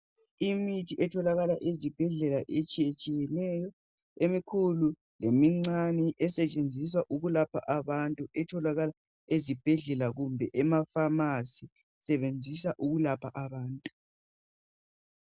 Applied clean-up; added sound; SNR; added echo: none; none; none; none.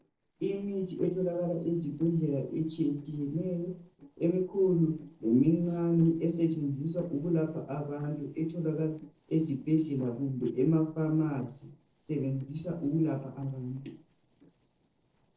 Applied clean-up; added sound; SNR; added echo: neural separator model SepFormer DNS4.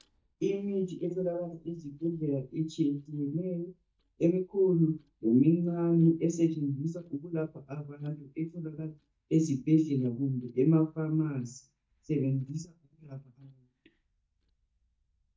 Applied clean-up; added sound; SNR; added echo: neural mask model DeepFilterNet 3.